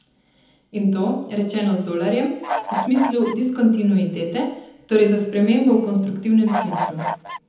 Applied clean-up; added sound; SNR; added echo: none; Bird / Fowl; 5 dB; reverberation time 1.1 s.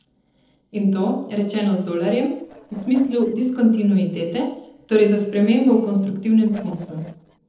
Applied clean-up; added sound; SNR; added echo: neural separator model SepFormer DNS4.